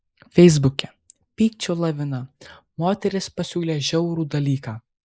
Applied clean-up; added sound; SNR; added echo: neural mask model Resemble Enhance denoiser.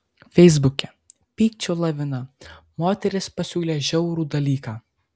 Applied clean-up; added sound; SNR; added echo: none; none; none; none.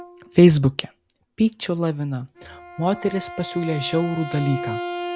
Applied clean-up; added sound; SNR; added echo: none; Bowed string instrument; 12 dB; none.